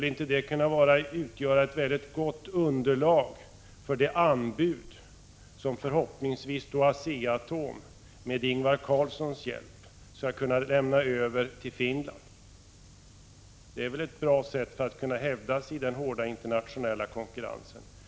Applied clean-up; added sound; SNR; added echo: none; none; none; none.